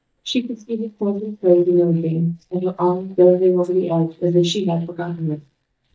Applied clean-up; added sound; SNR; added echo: neural mask model DeepFilterNet 3.